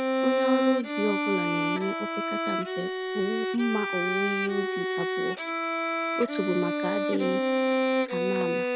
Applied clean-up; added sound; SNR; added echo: none; Bowed string instrument; -4 dB; none.